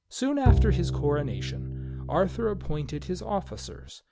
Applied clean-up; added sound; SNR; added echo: none; Bowed string instrument; -2 dB; none.